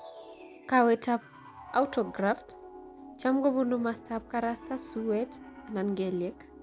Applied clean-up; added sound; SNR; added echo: none; Piano; 17 dB; none.